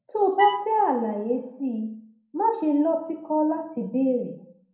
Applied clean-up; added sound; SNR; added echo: none; Bowed string instrument; 9 dB; reverberation time 0.5 s.